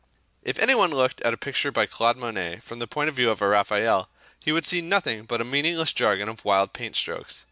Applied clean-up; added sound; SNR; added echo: none; none; none; none.